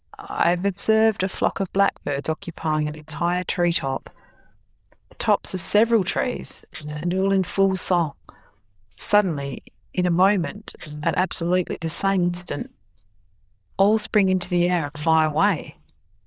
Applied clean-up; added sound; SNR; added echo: neural diffusion model UNIVERSE++.